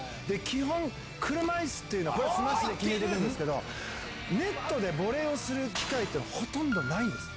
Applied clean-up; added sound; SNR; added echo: none; none; none; none.